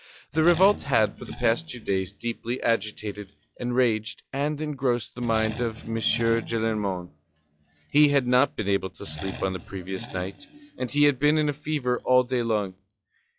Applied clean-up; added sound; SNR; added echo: classical method log-MMSE.